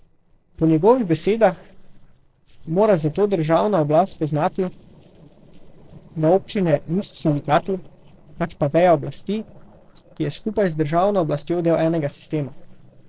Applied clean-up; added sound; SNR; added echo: neural separator model SepFormer DNS4.